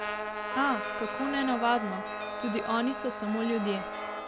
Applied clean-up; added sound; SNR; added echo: none; Chime + Trumpet; 4 dB; none.